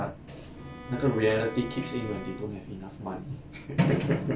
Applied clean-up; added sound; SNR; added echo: none; Bowed string instrument; 15 dB; none.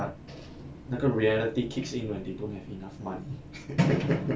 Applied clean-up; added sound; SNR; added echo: none; none; none; none.